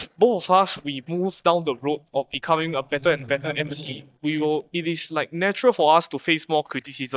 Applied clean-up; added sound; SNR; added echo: neural mask model DeepFilterNet 3.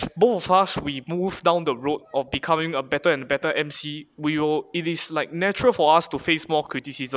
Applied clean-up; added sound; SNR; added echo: none; none; none; none.